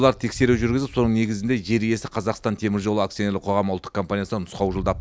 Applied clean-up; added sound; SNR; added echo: none; none; none; none.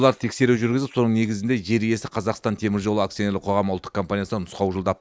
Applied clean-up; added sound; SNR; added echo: neural mask model Resemble Enhance denoiser.